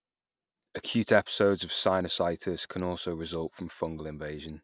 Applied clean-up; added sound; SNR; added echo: none; none; none; none.